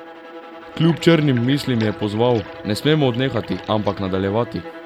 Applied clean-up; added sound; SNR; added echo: none; Liquid + Bowed string instrument; 15 dB; none.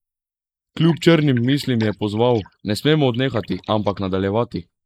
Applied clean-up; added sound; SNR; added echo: neural mask model Resemble Enhance denoiser.